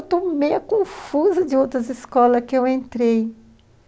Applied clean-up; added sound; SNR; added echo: none; none; none; none.